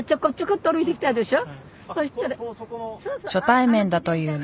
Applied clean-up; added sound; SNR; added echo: none; none; none; none.